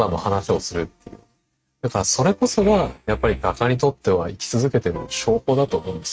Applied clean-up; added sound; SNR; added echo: neural mask model RNNoise.